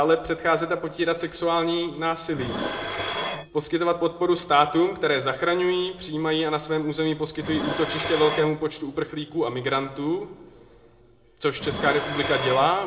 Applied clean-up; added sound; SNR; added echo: none; Dishes, pots, and pans; 8 dB; reverberation time 0.6 s.